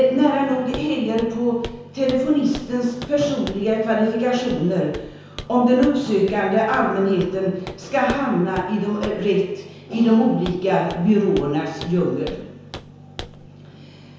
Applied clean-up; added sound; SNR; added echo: none; Walk, footsteps; 18 dB; reverberation time 0.9 s.